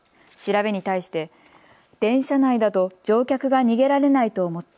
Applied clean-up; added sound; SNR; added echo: none; none; none; none.